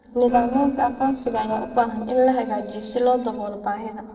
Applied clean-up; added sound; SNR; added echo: neural separator model SepFormer DNS4.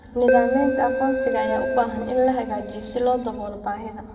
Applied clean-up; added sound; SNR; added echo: none; Keyboard (musical); 2 dB; reverberation time 1.0 s.